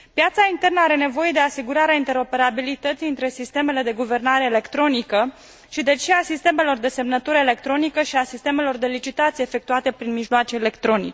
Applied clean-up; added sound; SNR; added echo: none; none; none; none.